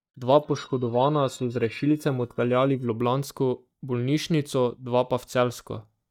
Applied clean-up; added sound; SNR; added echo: neural mask model DeepFilterNet 3.